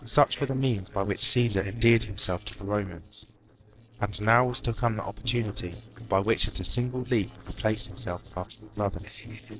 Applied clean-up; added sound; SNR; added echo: neural separator model SepFormer DNS4.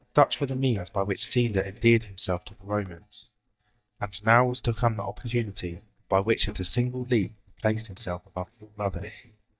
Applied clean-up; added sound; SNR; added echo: neural mask model DeepFilterNet 3.